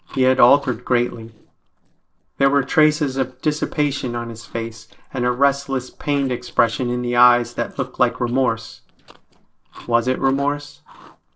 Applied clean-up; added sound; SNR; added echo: neural separator model SepFormer DNS4.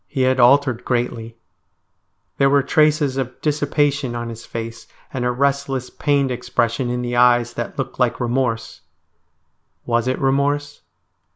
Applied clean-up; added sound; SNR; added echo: none; none; none; none.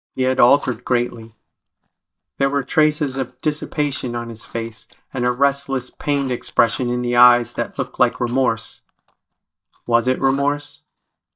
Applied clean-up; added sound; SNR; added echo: neural mask model DeepFilterNet 3.